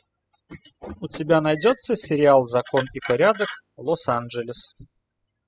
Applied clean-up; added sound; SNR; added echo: classical method spectral subtraction.